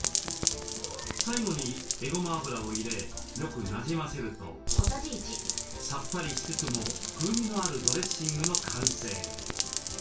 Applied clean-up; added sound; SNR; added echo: none; Rain; -1 dB; reverberation time 0.2 s.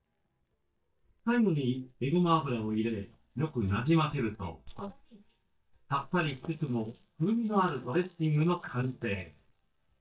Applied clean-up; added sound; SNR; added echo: neural mask model DeepFilterNet 3.